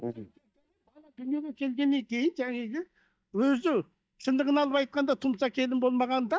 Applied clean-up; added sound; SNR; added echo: neural mask model DeepFilterNet 3.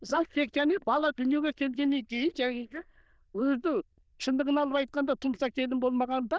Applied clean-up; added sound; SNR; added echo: neural diffusion model UNIVERSE++.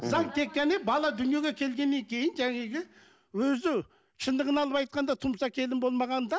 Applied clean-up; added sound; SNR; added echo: none; none; none; none.